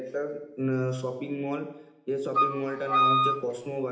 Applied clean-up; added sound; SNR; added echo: none; Wind instrument, woodwind instrument; -5 dB; reverberation time 0.8 s.